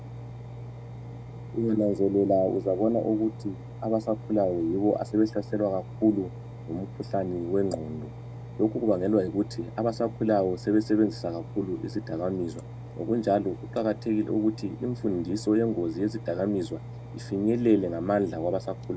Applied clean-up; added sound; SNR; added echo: none; Engine; 12 dB; none.